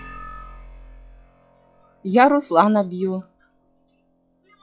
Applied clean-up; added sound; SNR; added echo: classical method log-MMSE.